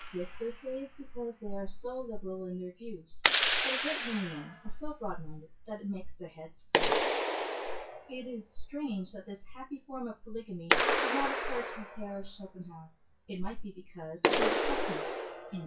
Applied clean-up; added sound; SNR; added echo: classical method WPE with log-MMSE.